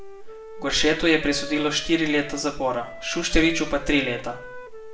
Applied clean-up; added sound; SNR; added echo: none; Wind instrument, woodwind instrument; 16 dB; reverberation time 0.5 s.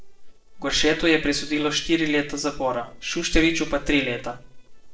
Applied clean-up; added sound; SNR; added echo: neural separator model SepFormer DNS4.